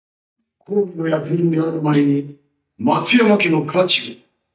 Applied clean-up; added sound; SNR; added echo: neural mask model DeepFilterNet 3.